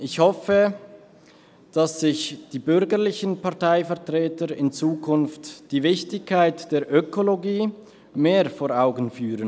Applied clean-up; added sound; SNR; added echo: none; none; none; none.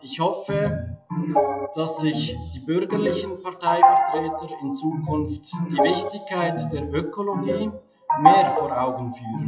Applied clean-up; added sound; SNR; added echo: classical method WPE with log-MMSE.